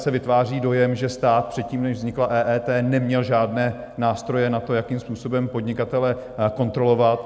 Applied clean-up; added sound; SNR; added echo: none; none; none; none.